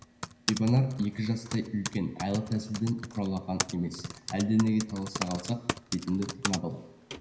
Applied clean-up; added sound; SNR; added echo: none; Typing; 8 dB; reverberation time 0.9 s.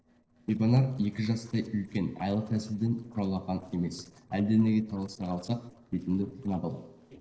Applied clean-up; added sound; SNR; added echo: neural separator model SepFormer DNS4.